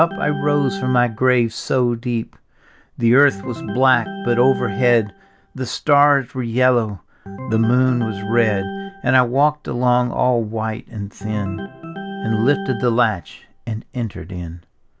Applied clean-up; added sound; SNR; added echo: none; Organ; 12 dB; none.